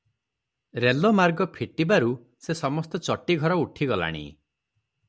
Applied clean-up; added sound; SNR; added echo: none; none; none; none.